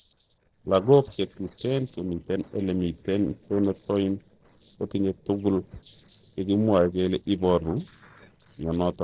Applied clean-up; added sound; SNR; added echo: neural separator model SepFormer DNS4.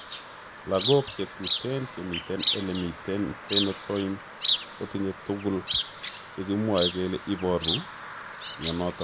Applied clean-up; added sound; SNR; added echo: none; Chirp, tweet; -2 dB; none.